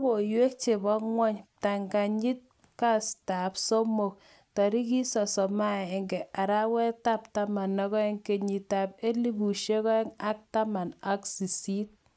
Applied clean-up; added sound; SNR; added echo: none; none; none; none.